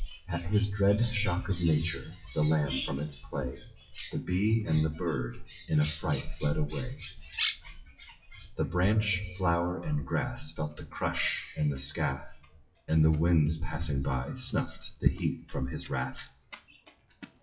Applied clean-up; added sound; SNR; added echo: classical method WPE with log-MMSE.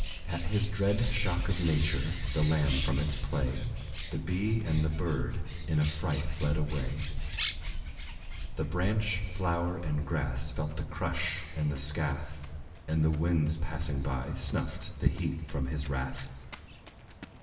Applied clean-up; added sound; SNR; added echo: none; Bird; 5 dB; reverberation time 1.4 s.